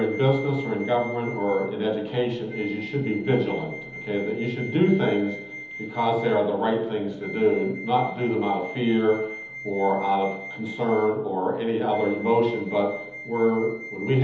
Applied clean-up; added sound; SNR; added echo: none; Wind instrument, woodwind instrument; 15 dB; reverberation time 1.3 s.